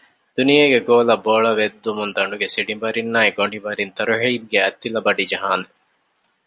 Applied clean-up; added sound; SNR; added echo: none; none; none; none.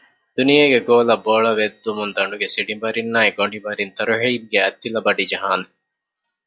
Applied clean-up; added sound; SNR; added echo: classical method log-MMSE.